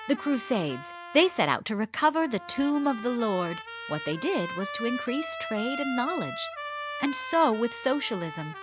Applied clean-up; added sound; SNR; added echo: none; Trumpet; 10 dB; none.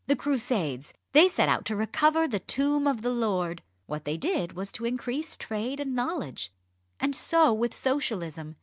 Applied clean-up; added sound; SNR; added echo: none; none; none; none.